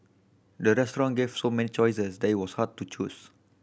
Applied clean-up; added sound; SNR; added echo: none; none; none; none.